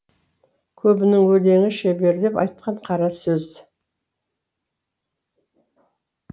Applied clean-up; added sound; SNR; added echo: none; none; none; none.